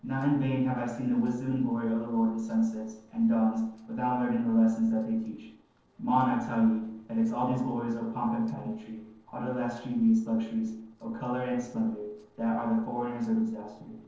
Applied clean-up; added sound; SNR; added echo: neural separator model SepFormer DNS4.